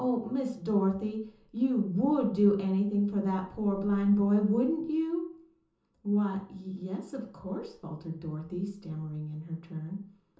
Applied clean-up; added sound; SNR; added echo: none; none; none; reverberation time 0.6 s.